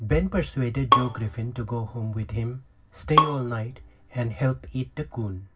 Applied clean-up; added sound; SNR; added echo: none; Bowed string instrument; 1 dB; reverberation time 0.4 s.